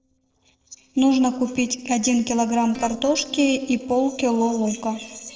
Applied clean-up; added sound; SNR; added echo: neural separator model SepFormer DNS4.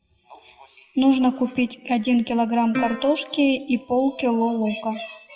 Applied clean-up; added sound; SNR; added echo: classical method WPE with log-MMSE.